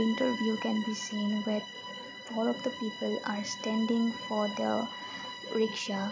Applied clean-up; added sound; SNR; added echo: none; Bowed string instrument; 10 dB; none.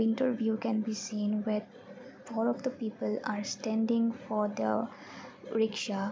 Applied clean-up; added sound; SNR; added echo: none; none; none; none.